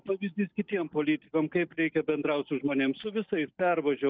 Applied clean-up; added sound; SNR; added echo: neural mask model DeepFilterNet 3.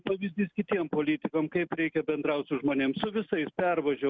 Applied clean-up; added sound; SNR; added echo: none; none; none; none.